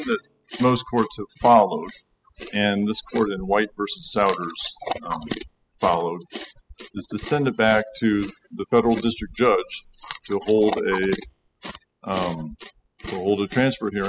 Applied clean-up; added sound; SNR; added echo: classical method spectral subtraction.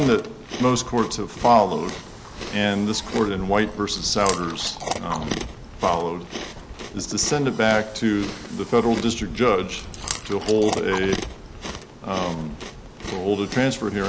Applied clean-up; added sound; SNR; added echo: none; Chewing, mastication; 10 dB; none.